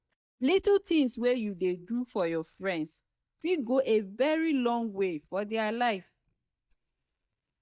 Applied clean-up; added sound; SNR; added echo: neural mask model DeepFilterNet 3.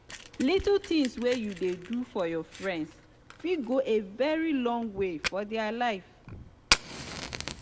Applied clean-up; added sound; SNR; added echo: none; Fire; 8 dB; reverberation time 0.9 s.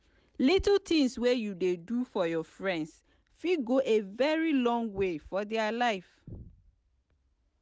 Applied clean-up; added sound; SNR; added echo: none; none; none; none.